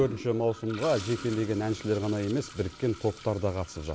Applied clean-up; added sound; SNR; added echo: none; Toilet flush; 15 dB; none.